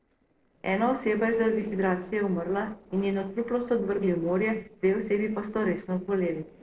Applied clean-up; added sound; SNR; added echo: neural separator model SepFormer DNS4.